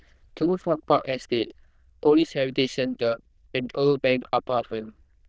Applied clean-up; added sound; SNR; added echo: neural diffusion model UNIVERSE++.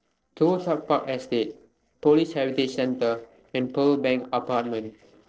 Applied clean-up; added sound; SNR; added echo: neural separator model SepFormer DNS4.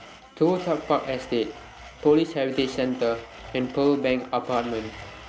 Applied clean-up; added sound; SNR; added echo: none; Domestic sounds, home sounds; 17 dB; none.